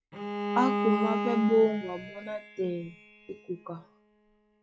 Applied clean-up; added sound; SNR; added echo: classical method log-MMSE.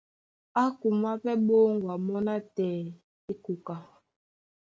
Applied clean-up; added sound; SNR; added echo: none; none; none; none.